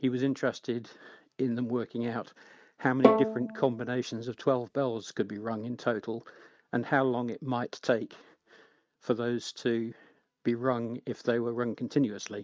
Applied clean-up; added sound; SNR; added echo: neural mask model RNNoise.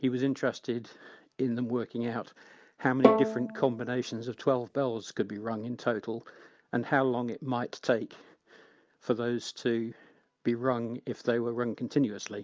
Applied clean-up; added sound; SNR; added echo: none; Bowed string instrument; -2 dB; none.